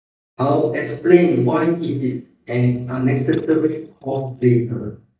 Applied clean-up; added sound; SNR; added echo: neural mask model DeepFilterNet 3.